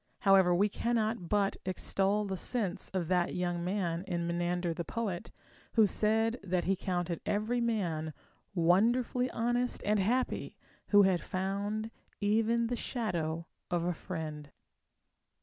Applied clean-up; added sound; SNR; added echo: none; none; none; none.